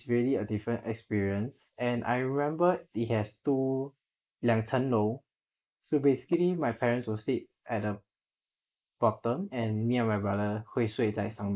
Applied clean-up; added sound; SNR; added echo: neural mask model Resemble Enhance denoiser.